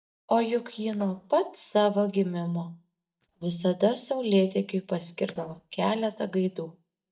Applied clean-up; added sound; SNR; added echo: neural mask model DeepFilterNet 3.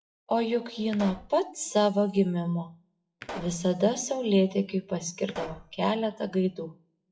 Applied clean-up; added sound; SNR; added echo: classical method WPE with log-MMSE.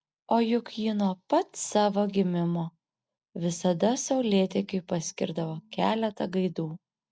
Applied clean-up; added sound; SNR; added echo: none; none; none; none.